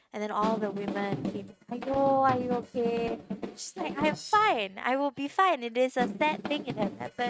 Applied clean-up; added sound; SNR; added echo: neural mask model RNNoise.